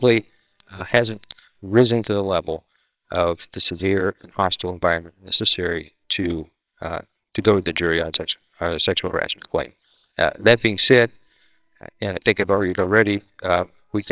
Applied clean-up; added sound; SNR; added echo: neural separator model SepFormer WHAMR!.